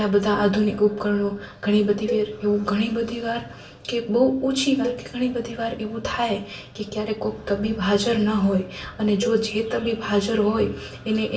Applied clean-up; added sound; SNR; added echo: none; Cowbell; 13 dB; reverberation time 0.3 s.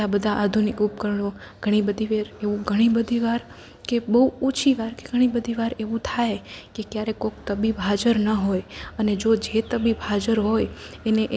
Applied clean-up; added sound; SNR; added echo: none; none; none; none.